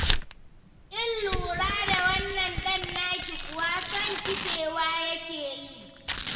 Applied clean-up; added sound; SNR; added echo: none; Tearing; 3 dB; reverberation time 1.9 s.